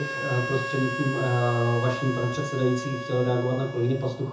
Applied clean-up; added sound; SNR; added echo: none; Harmonica; 7 dB; reverberation time 0.5 s.